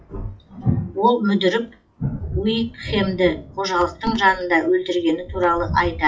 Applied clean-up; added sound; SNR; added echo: classical method WPE with log-MMSE.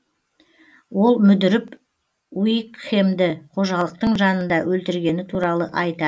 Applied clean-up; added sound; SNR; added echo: none; none; none; none.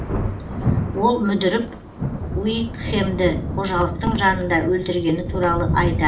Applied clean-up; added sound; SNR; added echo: none; Thunder; 3 dB; reverberation time 0.4 s.